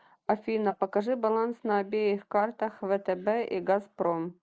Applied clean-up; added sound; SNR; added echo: neural mask model Resemble Enhance denoiser.